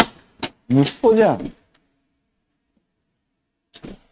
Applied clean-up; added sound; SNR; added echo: neural mask model RNNoise.